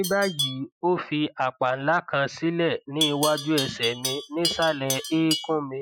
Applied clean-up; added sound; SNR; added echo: classical method Wiener filter.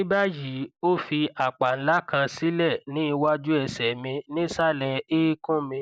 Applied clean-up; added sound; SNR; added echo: none; none; none; none.